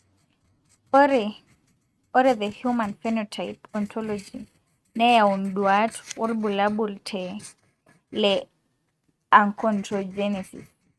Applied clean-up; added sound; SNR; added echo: neural mask model RNNoise.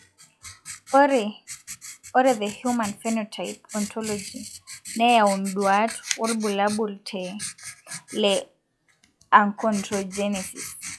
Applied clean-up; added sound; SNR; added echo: classical method log-MMSE.